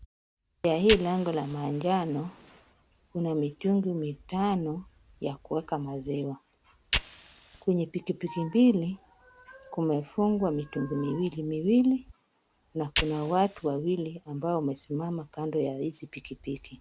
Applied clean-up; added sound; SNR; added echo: none; Fire; 12 dB; none.